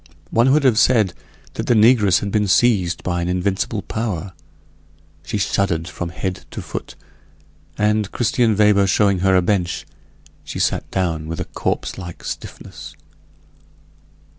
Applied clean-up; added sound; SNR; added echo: none; none; none; none.